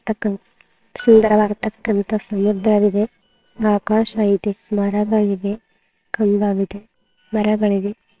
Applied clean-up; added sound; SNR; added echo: neural separator model SepFormer WHAMR!.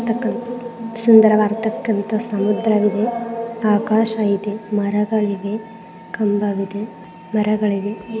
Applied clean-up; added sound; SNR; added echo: none; none; none; none.